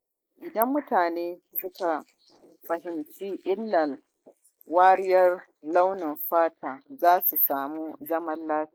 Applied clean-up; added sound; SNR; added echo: neural mask model Resemble Enhance denoiser.